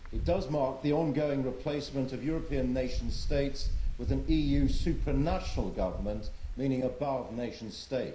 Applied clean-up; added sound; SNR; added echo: none; Wind; 2 dB; reverberation time 0.5 s.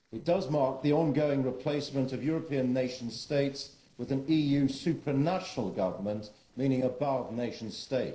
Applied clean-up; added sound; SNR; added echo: neural separator model SepFormer DNS4.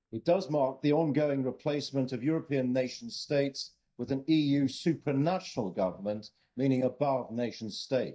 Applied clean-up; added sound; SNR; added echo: neural mask model DeepFilterNet 3.